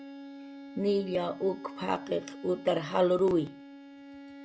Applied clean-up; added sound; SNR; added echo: none; Bowed string instrument; 15 dB; none.